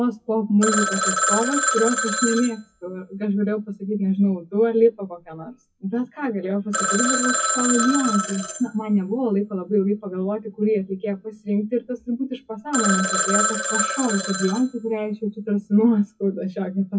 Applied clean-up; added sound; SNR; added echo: classical method WPE with log-MMSE.